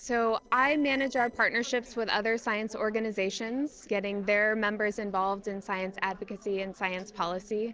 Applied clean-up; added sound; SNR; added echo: neural separator model SepFormer DNS4.